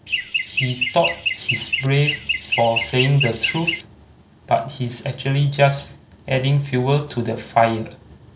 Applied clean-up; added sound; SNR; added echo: none; Chirp, tweet; 3 dB; none.